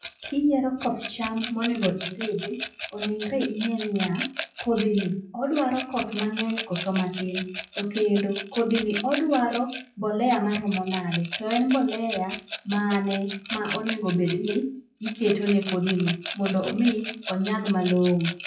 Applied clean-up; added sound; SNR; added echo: classical method WPE with log-MMSE.